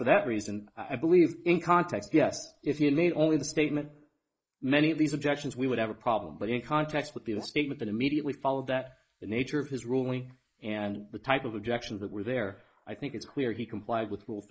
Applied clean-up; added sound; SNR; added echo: neural mask model Resemble Enhance denoiser.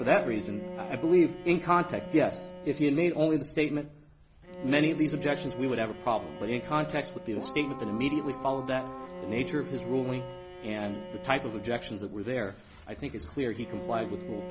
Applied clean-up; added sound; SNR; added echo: none; Bowed string instrument + Keyboard (musical); 12 dB; none.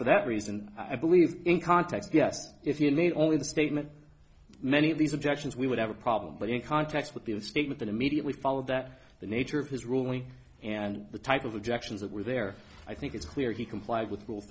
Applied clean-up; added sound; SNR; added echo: none; none; none; none.